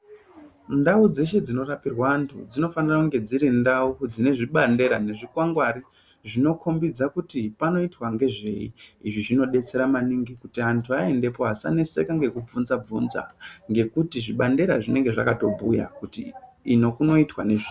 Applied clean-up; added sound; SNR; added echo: none; none; none; none.